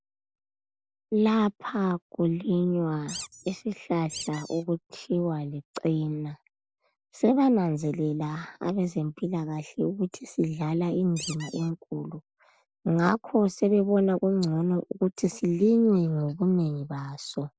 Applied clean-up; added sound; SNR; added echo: neural mask model Resemble Enhance denoiser.